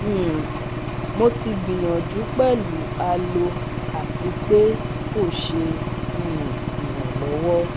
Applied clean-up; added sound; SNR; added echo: none; Engine / Aircraft; 3 dB; none.